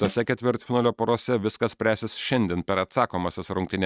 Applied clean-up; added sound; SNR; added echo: neural mask model RNNoise.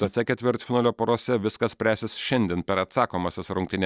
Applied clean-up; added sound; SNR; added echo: neural mask model DeepFilterNet 3.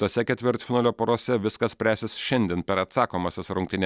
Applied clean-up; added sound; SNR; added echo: none; none; none; none.